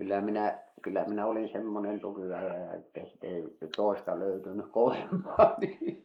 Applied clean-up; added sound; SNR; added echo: neural mask model Resemble Enhance denoiser.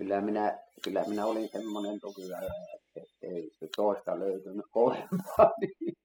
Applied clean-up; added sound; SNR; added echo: classical method spectral subtraction.